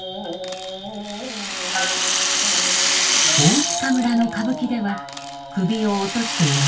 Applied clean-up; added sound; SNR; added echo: none; Rattle; 0 dB; reverberation time 0.2 s.